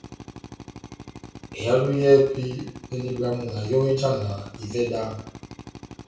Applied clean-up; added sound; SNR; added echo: none; Drill; 16 dB; reverberation time 0.6 s.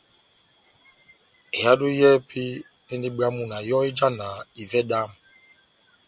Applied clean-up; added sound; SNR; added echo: none; none; none; none.